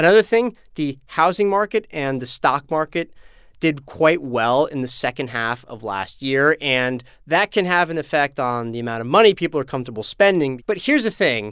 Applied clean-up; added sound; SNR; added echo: none; none; none; none.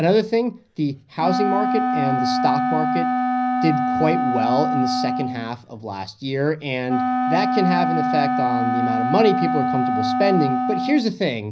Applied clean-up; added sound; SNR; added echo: none; Wind instrument, woodwind instrument; -1 dB; reverberation time 0.4 s.